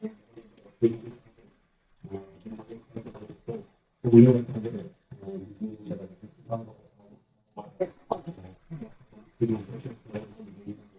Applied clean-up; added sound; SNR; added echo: neural mask model DeepFilterNet 3.